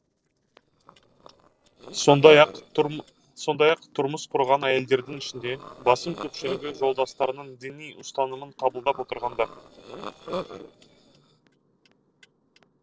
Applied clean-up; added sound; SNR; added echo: neural separator model SepFormer DNS4.